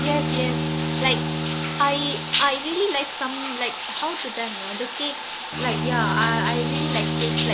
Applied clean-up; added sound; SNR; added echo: none; Bowed string instrument + Bathtub (filling or washing); -4 dB; none.